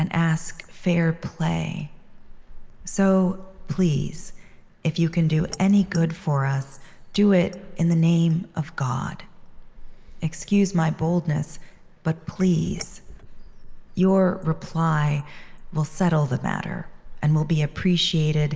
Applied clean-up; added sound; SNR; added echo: neural mask model Resemble Enhance denoiser.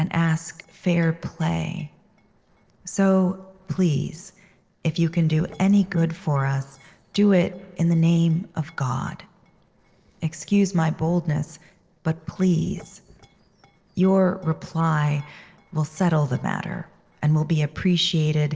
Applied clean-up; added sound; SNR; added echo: neural separator model SepFormer DNS4.